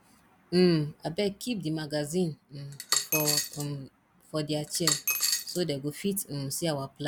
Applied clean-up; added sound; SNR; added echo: none; Coin (dropping); -1 dB; none.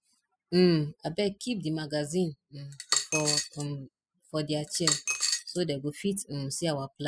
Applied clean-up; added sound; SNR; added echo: classical method spectral subtraction.